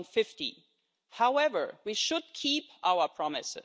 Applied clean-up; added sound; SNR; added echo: none; none; none; none.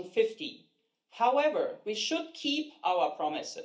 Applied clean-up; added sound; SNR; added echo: none; none; none; reverberation time 0.3 s.